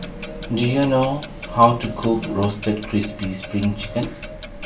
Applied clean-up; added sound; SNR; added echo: none; Clock; 14 dB; reverberation time 0.2 s.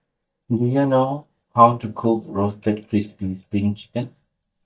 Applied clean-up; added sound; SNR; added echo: neural mask model DeepFilterNet 3.